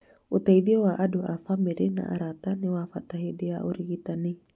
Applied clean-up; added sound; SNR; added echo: none; none; none; none.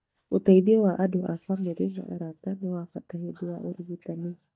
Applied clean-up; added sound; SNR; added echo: neural mask model DeepFilterNet 3.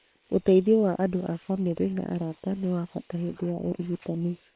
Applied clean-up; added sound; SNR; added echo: neural separator model SepFormer WHAM!.